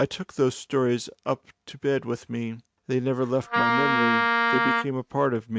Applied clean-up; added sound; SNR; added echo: neural mask model RNNoise.